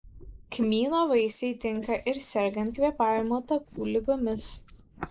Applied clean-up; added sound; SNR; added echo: neural mask model Resemble Enhance denoiser.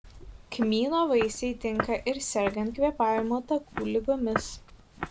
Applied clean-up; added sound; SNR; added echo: none; Walk, footsteps; 10 dB; none.